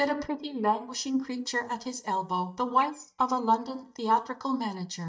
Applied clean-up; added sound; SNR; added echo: neural mask model DeepFilterNet 3.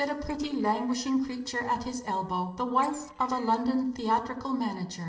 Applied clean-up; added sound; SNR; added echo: neural separator model SepFormer DNS4.